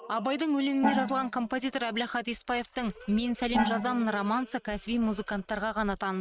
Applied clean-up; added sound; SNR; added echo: neural mask model RNNoise.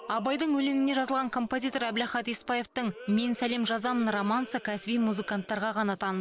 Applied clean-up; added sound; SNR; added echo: none; none; none; none.